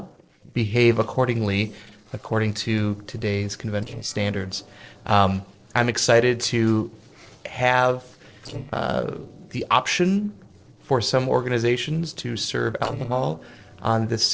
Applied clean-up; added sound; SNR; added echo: neural separator model SepFormer DNS4.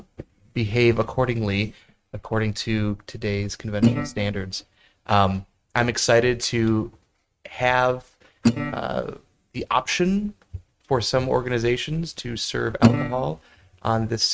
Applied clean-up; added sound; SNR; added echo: neural mask model RNNoise.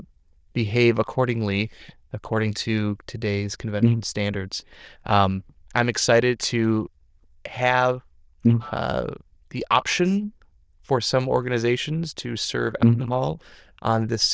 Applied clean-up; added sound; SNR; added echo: neural diffusion model UNIVERSE++.